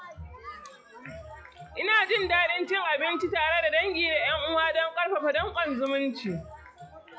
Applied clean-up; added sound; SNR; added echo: classical method log-MMSE.